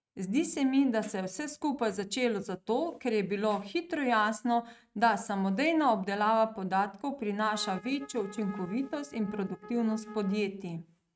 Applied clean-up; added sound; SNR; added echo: neural mask model RNNoise.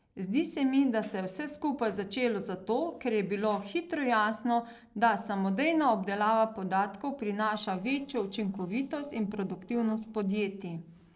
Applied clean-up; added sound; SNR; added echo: neural separator model SepFormer DNS4.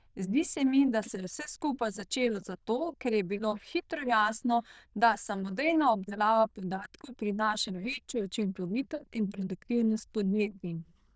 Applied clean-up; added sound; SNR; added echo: neural diffusion model UNIVERSE++.